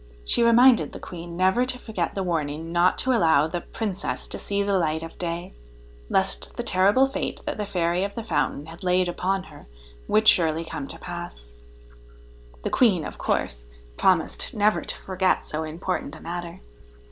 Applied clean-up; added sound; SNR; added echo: none; Engine; 20 dB; none.